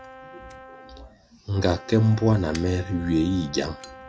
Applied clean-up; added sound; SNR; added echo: none; Brass instrument + Fire; 18 dB; none.